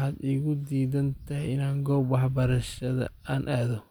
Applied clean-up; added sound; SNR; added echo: none; Wind; 18 dB; none.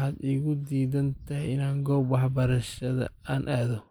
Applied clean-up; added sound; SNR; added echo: neural mask model Resemble Enhance denoiser.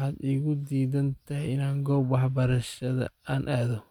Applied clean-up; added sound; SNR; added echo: neural mask model RNNoise.